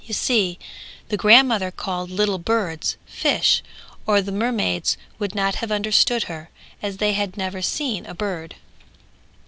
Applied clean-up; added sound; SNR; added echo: none; none; none; none.